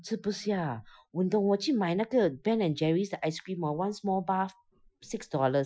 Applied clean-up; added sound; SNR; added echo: classical method Wiener filter.